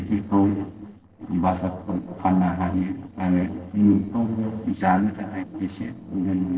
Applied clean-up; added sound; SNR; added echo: neural separator model SepFormer DNS4.